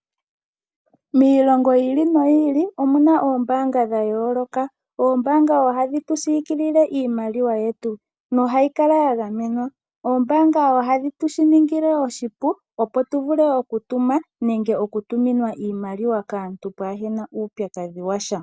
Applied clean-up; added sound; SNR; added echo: none; none; none; none.